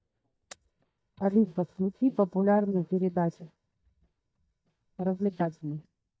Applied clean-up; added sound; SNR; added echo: neural mask model DeepFilterNet 3.